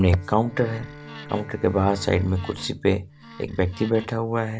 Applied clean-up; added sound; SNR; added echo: none; Wood + Bowed string instrument; 17 dB; none.